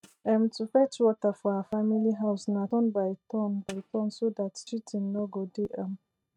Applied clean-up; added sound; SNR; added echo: neural mask model RNNoise.